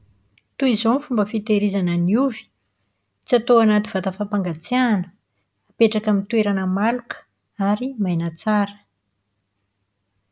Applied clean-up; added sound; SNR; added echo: none; none; none; none.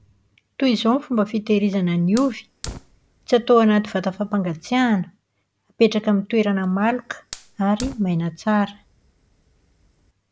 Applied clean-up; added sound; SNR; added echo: none; Fire; 18 dB; none.